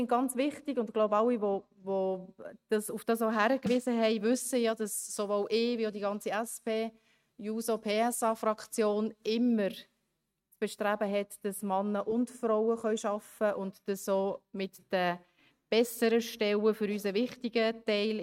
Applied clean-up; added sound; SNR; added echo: neural mask model RNNoise.